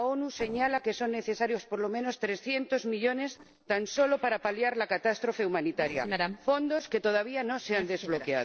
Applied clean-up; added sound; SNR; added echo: neural separator model SepFormer DNS4.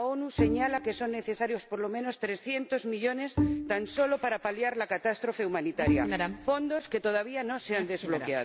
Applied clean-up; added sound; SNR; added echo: none; Bowed string instrument; 3 dB; none.